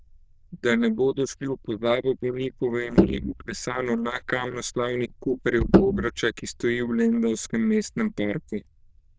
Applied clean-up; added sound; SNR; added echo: neural diffusion model UNIVERSE++.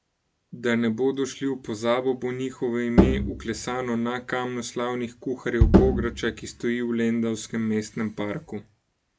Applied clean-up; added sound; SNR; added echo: none; Bass drum + Bowed string instrument; -3 dB; none.